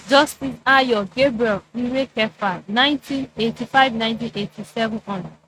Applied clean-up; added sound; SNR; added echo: neural mask model RNNoise.